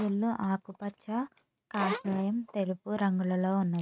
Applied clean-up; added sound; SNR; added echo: neural mask model RNNoise.